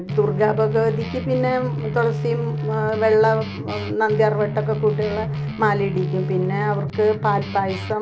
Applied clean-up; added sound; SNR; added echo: none; Guitar; 4 dB; none.